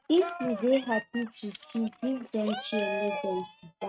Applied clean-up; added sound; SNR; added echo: neural mask model RNNoise.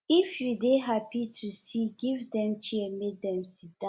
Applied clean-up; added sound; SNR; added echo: none; none; none; none.